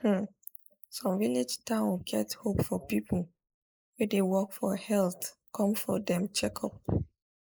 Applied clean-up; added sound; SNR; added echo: neural mask model Resemble Enhance denoiser.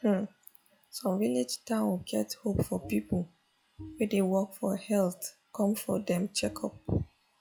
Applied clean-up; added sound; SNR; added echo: classical method log-MMSE.